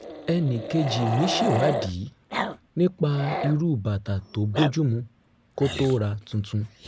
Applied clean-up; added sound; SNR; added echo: none; Growling; 7 dB; none.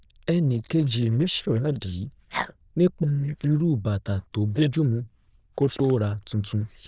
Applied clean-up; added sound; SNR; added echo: neural diffusion model UNIVERSE++.